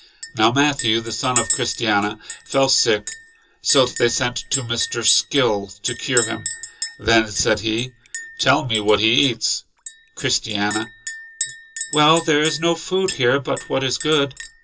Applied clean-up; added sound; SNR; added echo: none; Chink, clink; 10 dB; reverberation time 0.2 s.